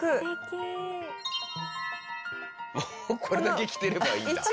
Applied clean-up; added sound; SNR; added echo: none; Electric guitar; 19 dB; none.